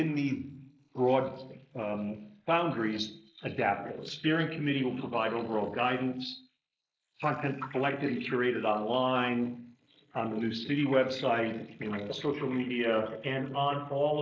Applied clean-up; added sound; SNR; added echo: neural mask model Resemble Enhance denoiser.